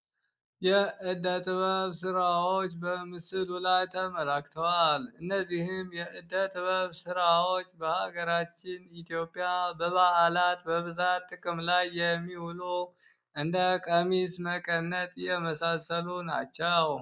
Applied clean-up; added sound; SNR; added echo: neural mask model Resemble Enhance denoiser.